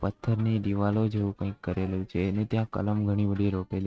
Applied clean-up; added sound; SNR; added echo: neural mask model RNNoise.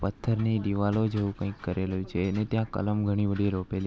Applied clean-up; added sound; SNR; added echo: none; none; none; none.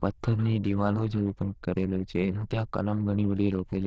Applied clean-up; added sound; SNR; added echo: neural diffusion model UNIVERSE++.